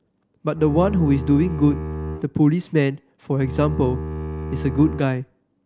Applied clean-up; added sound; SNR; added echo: none; Bowed string instrument; 7 dB; none.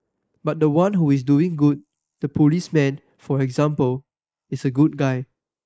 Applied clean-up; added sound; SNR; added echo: neural mask model Resemble Enhance denoiser.